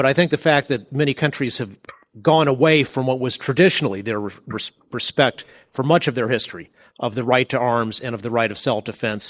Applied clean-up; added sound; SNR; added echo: neural mask model Resemble Enhance denoiser.